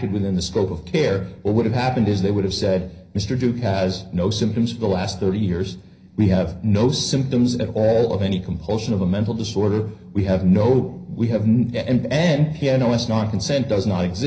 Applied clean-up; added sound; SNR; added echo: none; none; none; reverberation time 0.5 s.